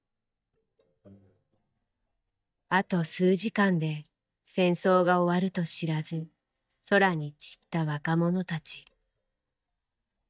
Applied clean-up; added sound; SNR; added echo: neural mask model DeepFilterNet 3.